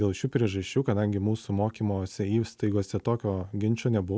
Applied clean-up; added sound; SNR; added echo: none; none; none; none.